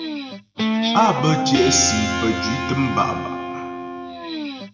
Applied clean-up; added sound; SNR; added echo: none; Guitar; 3 dB; reverberation time 1.8 s.